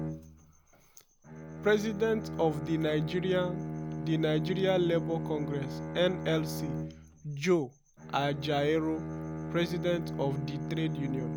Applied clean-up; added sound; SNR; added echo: none; Bowed string instrument; 6 dB; none.